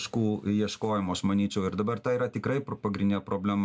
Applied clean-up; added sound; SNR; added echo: none; none; none; none.